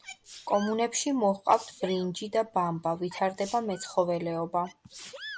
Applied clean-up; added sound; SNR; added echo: none; Sneeze; 18 dB; none.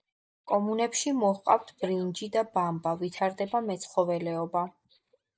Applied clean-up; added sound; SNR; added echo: neural mask model DeepFilterNet 3.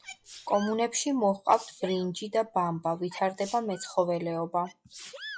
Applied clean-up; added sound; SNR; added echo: classical method log-MMSE.